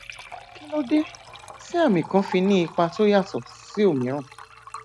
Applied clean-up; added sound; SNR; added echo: none; Liquid; 17 dB; none.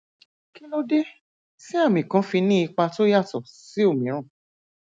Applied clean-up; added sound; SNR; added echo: none; none; none; none.